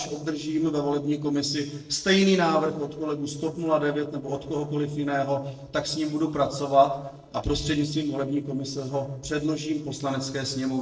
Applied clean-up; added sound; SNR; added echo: neural separator model SepFormer DNS4.